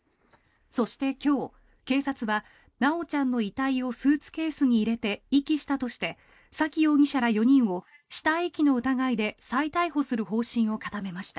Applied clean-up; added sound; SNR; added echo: neural mask model Resemble Enhance denoiser.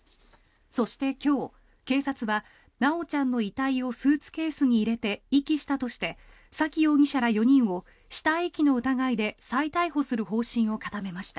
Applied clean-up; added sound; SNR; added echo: none; none; none; none.